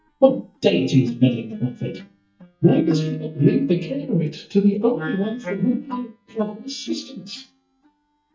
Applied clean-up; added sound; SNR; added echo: neural mask model DeepFilterNet 3.